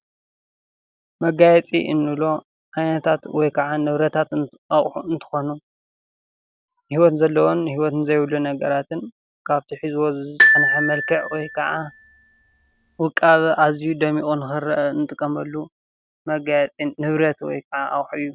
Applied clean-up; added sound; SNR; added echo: none; Glockenspiel; 0 dB; none.